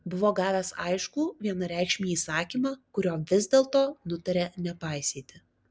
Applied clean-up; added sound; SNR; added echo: none; none; none; none.